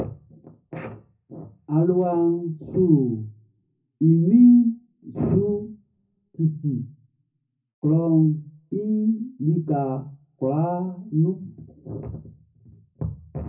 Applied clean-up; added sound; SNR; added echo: none; none; none; reverberation time 0.4 s.